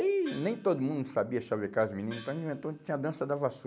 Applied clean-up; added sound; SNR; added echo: none; Gong; 20 dB; none.